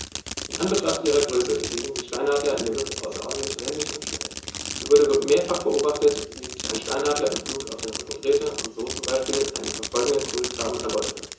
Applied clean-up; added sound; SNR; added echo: none; Fireworks; 7 dB; reverberation time 0.6 s.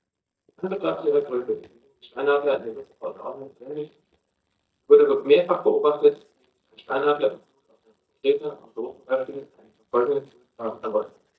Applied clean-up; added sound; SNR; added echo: neural mask model DeepFilterNet 3.